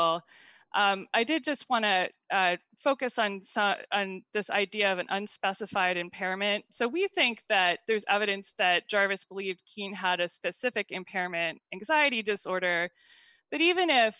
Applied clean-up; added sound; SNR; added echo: neural mask model Resemble Enhance denoiser.